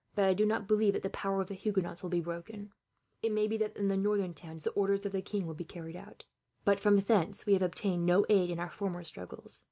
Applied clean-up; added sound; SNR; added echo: none; none; none; none.